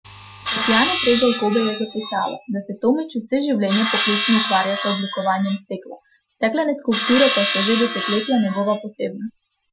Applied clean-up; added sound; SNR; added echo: classical method Wiener filter.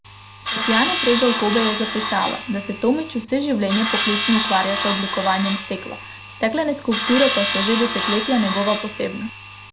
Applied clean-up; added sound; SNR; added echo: none; Sawing; -1 dB; none.